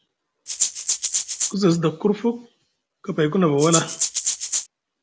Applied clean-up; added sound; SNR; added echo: none; Rattle (instrument); 0 dB; none.